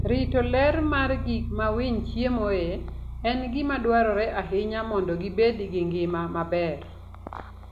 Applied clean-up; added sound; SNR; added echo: none; Bass guitar; 7 dB; none.